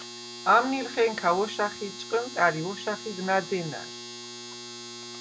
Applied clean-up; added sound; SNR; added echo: none; Domestic sounds, home sounds; 12 dB; none.